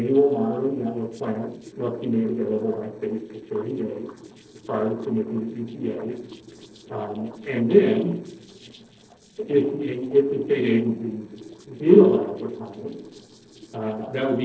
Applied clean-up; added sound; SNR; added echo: neural separator model SepFormer DNS4.